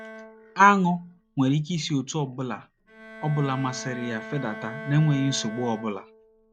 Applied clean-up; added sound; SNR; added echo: none; Bowed string instrument; 16 dB; none.